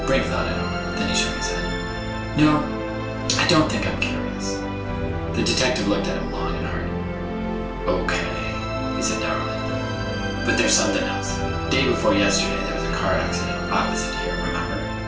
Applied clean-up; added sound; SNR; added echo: none; Musical instrument; 0 dB; reverberation time 0.3 s.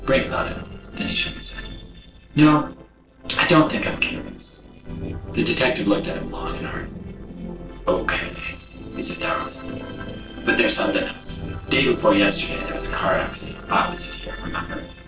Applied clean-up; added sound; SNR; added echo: neural separator model SepFormer DNS4.